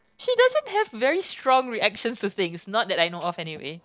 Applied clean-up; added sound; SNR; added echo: neural separator model SepFormer DNS4.